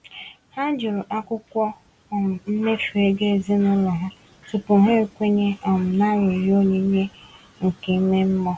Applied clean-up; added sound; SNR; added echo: none; none; none; none.